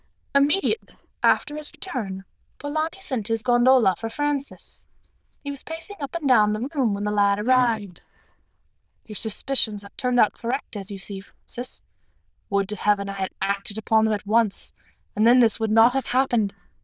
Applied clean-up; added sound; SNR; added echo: neural diffusion model UNIVERSE++.